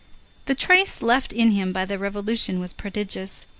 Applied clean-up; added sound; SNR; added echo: none; none; none; none.